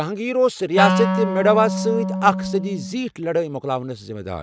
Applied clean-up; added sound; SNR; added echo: none; Wind instrument, woodwind instrument; 2 dB; none.